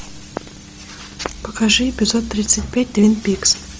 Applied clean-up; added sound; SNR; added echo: none; none; none; none.